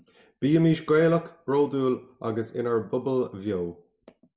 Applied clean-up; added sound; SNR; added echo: none; none; none; none.